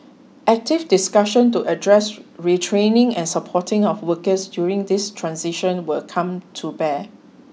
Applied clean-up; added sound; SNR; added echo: none; none; none; none.